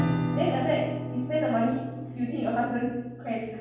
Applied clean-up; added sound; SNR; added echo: none; Acoustic guitar / Strum; 4 dB; reverberation time 1.2 s.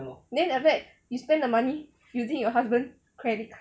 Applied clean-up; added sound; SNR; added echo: none; none; none; none.